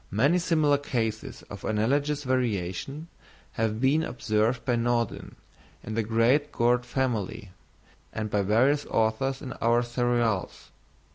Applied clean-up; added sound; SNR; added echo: none; none; none; none.